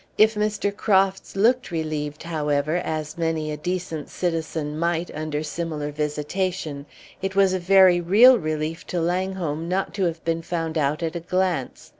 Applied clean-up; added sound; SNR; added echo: none; none; none; none.